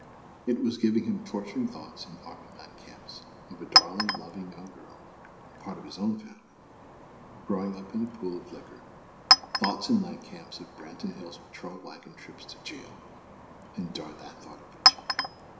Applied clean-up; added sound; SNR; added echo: none; Chink, clink; -3 dB; reverberation time 0.9 s.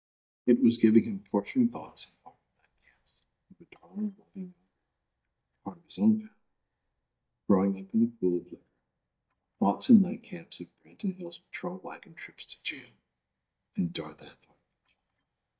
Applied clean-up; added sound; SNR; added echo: neural mask model DeepFilterNet 3.